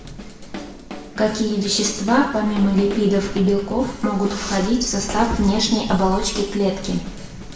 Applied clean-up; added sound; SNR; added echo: none; Drum kit; 15 dB; reverberation time 0.8 s.